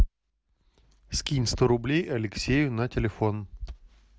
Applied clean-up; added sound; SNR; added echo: none; none; none; none.